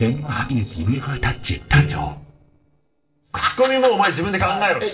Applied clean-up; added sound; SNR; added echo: neural separator model SepFormer DNS4.